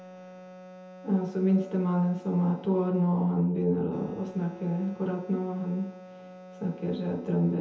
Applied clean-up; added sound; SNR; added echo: none; Wind instrument, woodwind instrument; 18 dB; reverberation time 0.7 s.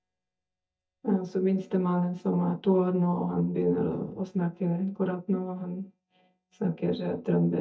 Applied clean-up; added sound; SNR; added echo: neural mask model DeepFilterNet 3.